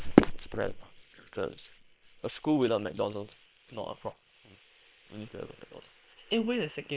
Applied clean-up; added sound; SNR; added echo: neural separator model SepFormer WHAM!.